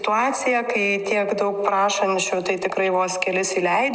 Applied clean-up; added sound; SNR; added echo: neural mask model Resemble Enhance denoiser.